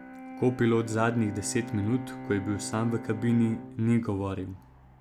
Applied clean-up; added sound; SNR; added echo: none; Bowed string instrument; 13 dB; none.